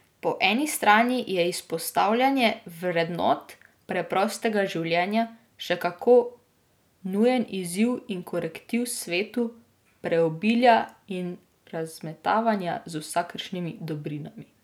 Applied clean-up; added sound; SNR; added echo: none; none; none; none.